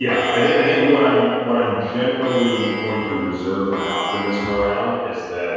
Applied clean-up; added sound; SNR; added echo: none; Plucked string instrument; 10 dB; reverberation time 1.9 s.